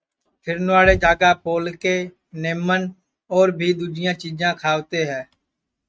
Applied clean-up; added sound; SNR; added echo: neural mask model RNNoise.